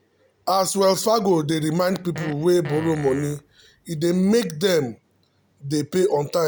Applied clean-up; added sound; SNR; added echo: none; Fart; 14 dB; none.